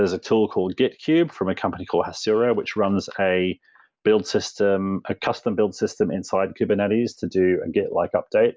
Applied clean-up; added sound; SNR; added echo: none; none; none; none.